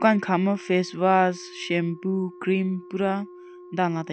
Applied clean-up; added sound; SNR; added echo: none; Wind instrument, woodwind instrument; 20 dB; none.